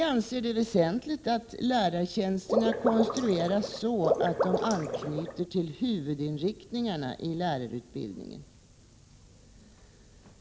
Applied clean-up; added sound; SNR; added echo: none; Water / Liquid; 0 dB; none.